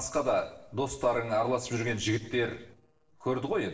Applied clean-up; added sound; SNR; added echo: neural separator model SepFormer DNS4.